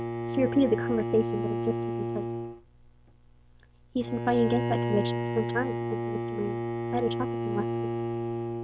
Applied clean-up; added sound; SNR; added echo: none; Bowed string instrument; 0 dB; none.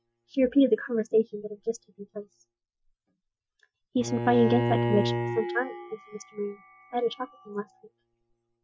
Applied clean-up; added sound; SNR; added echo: classical method Wiener filter.